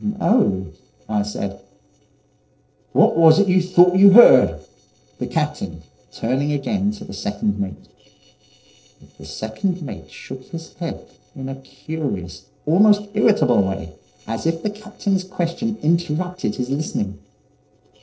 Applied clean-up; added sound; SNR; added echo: neural separator model SepFormer DNS4.